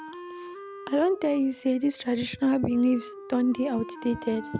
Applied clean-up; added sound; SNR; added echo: none; Wind instrument, woodwind instrument; 16 dB; none.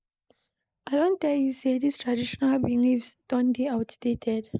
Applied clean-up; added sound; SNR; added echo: neural mask model Resemble Enhance denoiser.